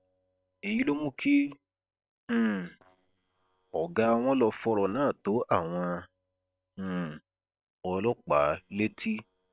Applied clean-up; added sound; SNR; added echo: neural separator model SepFormer WHAM!.